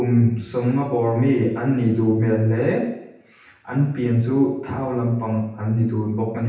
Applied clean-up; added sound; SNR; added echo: none; none; none; reverberation time 0.9 s.